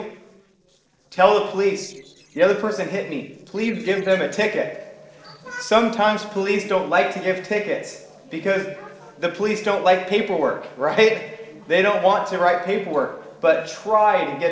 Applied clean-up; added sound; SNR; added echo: neural separator model SepFormer DNS4.